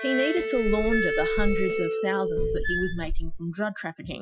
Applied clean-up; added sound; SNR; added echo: classical method Wiener filter.